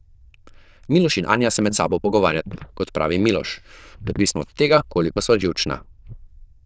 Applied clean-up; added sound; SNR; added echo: neural diffusion model UNIVERSE++.